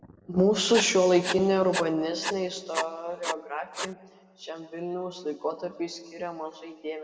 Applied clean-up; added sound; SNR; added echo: none; Writing; 8 dB; reverberation time 1.6 s.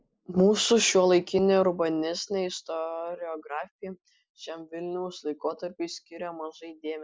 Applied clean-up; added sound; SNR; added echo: none; none; none; none.